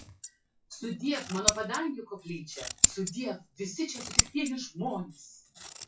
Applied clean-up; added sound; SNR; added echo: classical method WPE with log-MMSE.